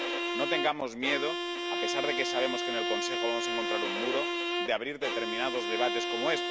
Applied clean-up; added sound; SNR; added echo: none; Bowed string instrument; -1 dB; none.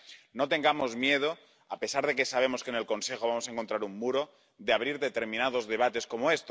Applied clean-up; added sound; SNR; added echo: none; none; none; none.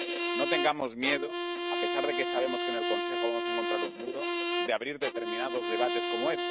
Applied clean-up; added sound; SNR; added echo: neural mask model RNNoise.